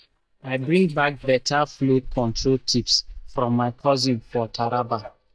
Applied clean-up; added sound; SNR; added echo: neural mask model DeepFilterNet 3.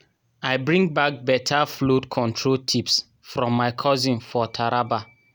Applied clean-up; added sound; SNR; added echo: none; none; none; none.